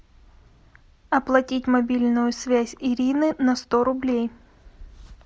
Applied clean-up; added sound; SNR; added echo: none; none; none; none.